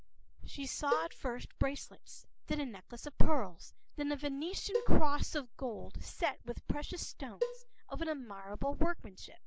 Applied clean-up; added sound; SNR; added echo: none; Cowbell; 14 dB; none.